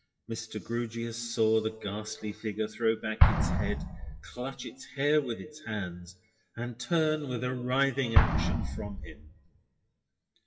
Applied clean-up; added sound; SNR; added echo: classical method WPE with log-MMSE.